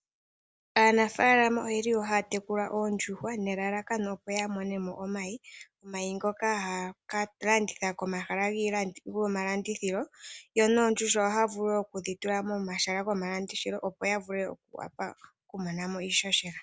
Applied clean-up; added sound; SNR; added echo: none; none; none; none.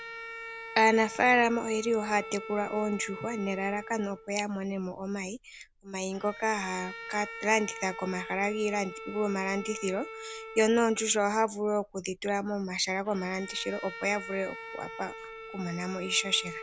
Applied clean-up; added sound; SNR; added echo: none; Bowed string instrument; 13 dB; none.